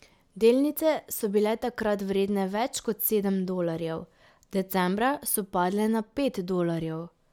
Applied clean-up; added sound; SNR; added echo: none; none; none; none.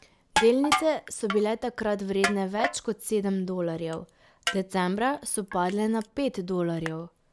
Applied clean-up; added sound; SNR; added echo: none; Crushing; 7 dB; none.